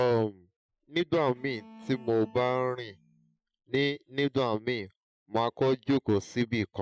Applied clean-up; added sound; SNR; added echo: classical method Wiener filter.